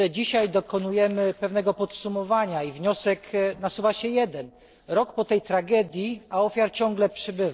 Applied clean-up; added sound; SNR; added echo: neural separator model SepFormer DNS4.